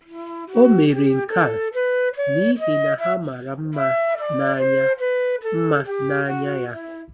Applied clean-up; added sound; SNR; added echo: none; Wind instrument, woodwind instrument; 1 dB; none.